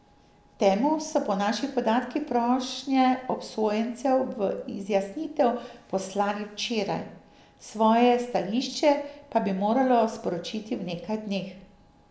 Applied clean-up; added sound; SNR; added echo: none; none; none; none.